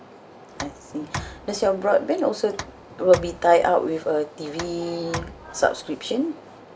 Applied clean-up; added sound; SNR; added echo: none; Tick; 14 dB; none.